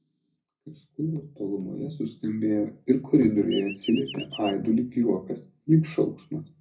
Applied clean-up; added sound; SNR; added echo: none; Chirp, tweet; 12 dB; reverberation time 0.4 s.